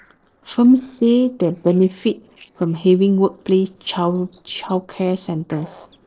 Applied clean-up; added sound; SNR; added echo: neural separator model SepFormer DNS4.